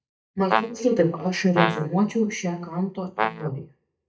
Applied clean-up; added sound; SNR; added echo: neural mask model DeepFilterNet 3.